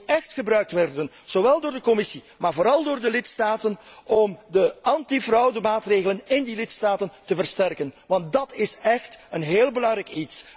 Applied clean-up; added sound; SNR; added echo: none; none; none; none.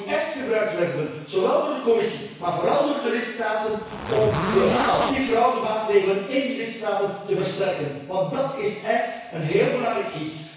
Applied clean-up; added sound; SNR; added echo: none; Zipper (clothing); 2 dB; reverberation time 1.1 s.